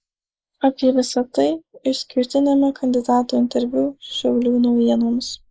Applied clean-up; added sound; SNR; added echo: neural mask model Resemble Enhance denoiser.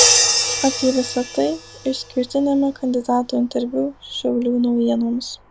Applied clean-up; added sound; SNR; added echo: none; Crash cymbal; 3 dB; none.